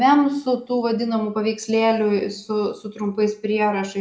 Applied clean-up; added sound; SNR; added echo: none; none; none; reverberation time 0.6 s.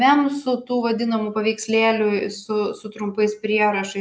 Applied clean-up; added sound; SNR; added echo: none; none; none; none.